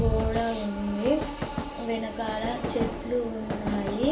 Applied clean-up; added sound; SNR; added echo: none; Train; 2 dB; reverberation time 0.3 s.